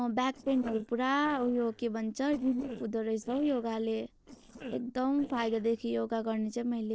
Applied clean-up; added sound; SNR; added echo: neural separator model SepFormer DNS4.